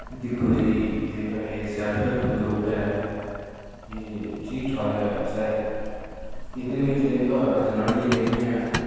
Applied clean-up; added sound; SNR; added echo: none; Boiling; 11 dB; reverberation time 2.1 s.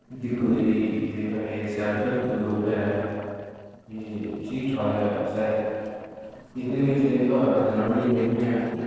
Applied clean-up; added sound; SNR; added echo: neural separator model SepFormer DNS4.